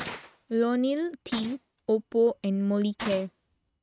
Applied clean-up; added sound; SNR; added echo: neural mask model RNNoise.